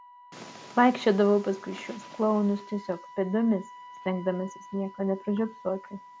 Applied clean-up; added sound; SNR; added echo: none; Wind instrument, woodwind instrument; 20 dB; none.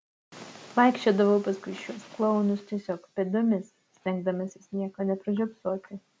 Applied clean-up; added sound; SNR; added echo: none; none; none; none.